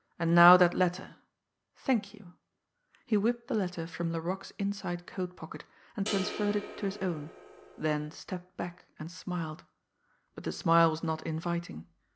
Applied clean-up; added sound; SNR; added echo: none; Crash cymbal; 10 dB; none.